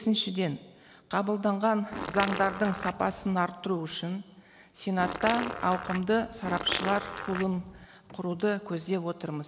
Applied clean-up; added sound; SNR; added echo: none; Fart; 7 dB; none.